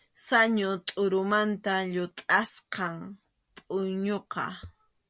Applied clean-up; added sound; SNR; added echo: none; none; none; none.